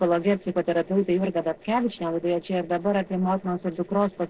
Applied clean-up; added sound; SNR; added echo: neural separator model SepFormer DNS4.